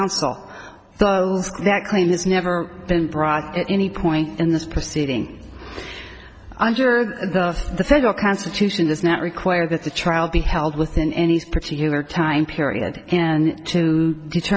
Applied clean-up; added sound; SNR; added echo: none; none; none; none.